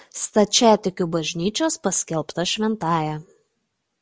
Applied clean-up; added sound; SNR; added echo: none; none; none; none.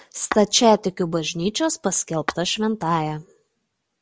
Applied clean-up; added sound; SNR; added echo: none; Tap / Glass; 14 dB; none.